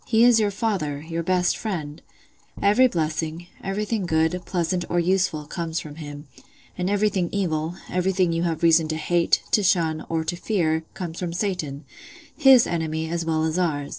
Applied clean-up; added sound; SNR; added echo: neural separator model SepFormer DNS4.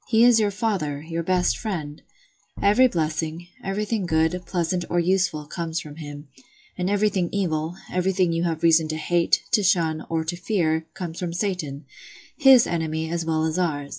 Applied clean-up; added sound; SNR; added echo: classical method log-MMSE.